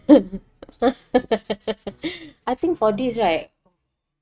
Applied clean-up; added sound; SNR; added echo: neural mask model RNNoise.